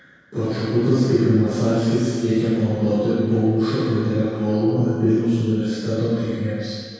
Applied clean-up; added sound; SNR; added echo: none; none; none; reverberation time 2.0 s.